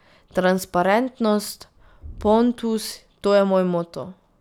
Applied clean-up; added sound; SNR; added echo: none; none; none; none.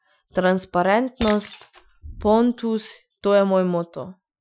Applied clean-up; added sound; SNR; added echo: classical method Wiener filter.